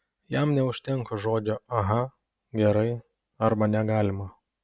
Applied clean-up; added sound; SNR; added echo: none; none; none; none.